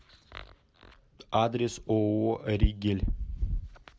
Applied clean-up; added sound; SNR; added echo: none; none; none; none.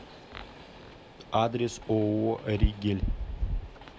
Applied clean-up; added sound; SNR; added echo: none; Train; 20 dB; none.